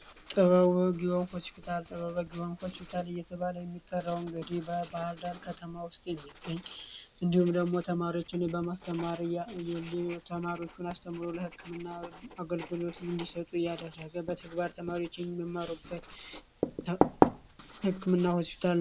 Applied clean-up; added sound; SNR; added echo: none; Writing; 7 dB; none.